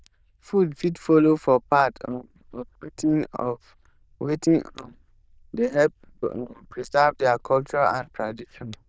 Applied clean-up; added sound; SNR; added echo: neural diffusion model UNIVERSE++.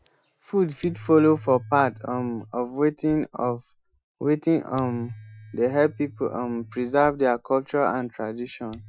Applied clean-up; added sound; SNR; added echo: classical method Wiener filter.